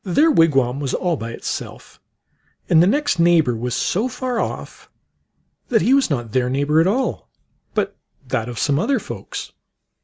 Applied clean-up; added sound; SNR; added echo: none; none; none; none.